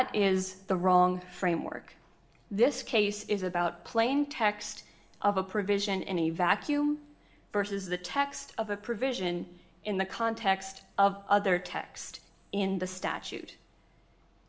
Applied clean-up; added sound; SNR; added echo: none; none; none; reverberation time 0.6 s.